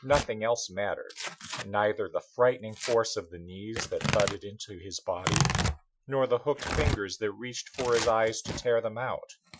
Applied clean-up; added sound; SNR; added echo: classical method Wiener filter.